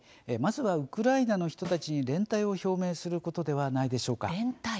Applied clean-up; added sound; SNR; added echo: none; Snare drum; 19 dB; none.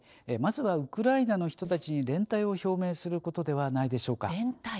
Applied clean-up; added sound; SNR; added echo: neural separator model SepFormer DNS4.